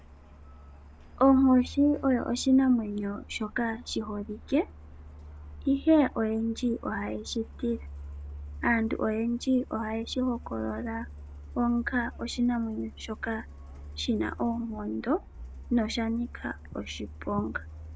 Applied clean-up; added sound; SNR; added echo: none; Truck; 15 dB; none.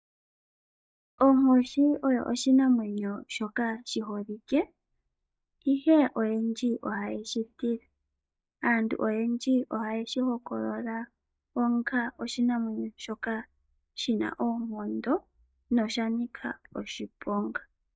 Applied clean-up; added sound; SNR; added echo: neural mask model DeepFilterNet 3.